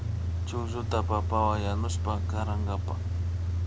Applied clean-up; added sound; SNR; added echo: none; Idling / Engine starting / Accelerating, revving, vroom / Car; -4 dB; none.